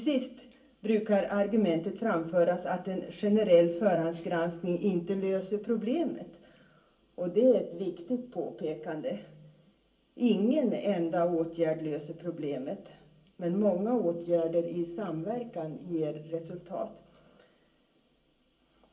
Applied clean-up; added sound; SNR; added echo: none; none; none; reverberation time 0.2 s.